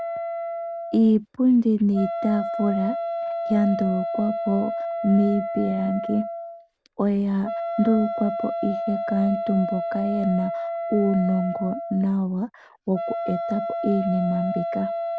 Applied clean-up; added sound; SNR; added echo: none; Wind instrument, woodwind instrument; 5 dB; none.